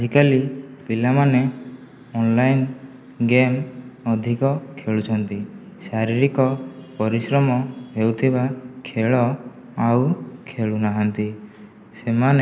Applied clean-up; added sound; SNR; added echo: none; none; none; none.